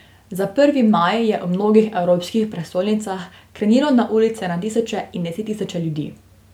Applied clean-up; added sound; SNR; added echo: none; none; none; none.